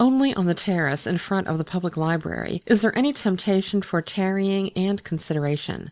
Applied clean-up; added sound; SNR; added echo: none; none; none; none.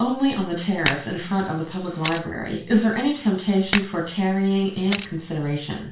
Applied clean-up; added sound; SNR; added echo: none; Camera; 11 dB; reverberation time 0.3 s.